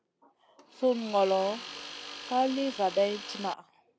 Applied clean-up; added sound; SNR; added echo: none; Tools; 12 dB; none.